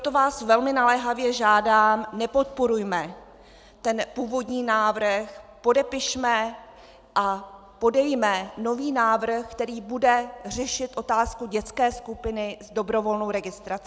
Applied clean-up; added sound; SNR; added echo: none; none; none; none.